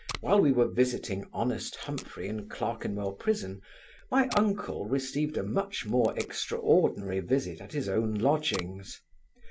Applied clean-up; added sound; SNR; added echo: none; Packing tape, duct tape; 19 dB; none.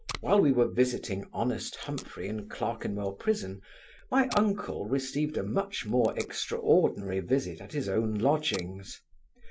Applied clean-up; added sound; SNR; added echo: neural mask model Resemble Enhance denoiser.